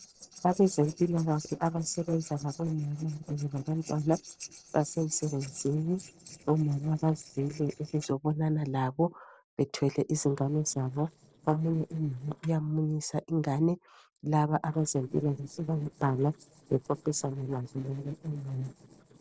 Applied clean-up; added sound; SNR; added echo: neural separator model SepFormer DNS4.